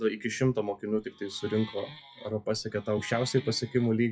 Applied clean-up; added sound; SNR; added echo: classical method WPE with log-MMSE.